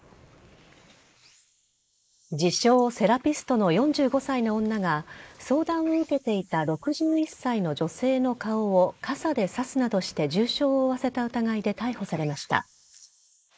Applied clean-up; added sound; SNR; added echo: neural mask model Resemble Enhance denoiser.